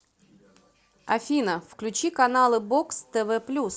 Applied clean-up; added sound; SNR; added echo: none; none; none; none.